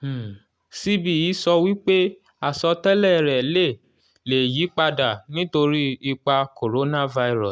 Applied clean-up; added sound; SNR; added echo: none; none; none; none.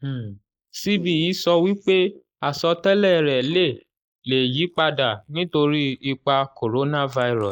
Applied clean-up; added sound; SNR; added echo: neural mask model Resemble Enhance denoiser.